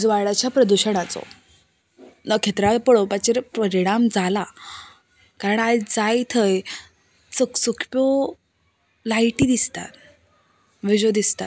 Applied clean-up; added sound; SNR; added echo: none; none; none; none.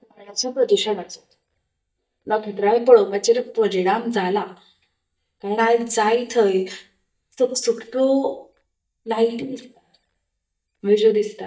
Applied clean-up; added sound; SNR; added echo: neural mask model DeepFilterNet 3.